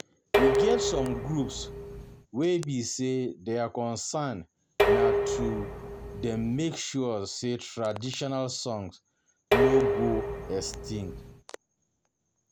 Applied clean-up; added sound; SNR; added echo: none; Dishes, pots, and pans; -3 dB; none.